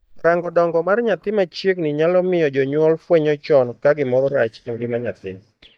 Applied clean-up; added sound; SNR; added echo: neural mask model DeepFilterNet 3.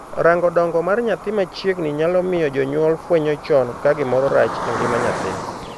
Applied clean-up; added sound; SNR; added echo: none; Cricket; 10 dB; none.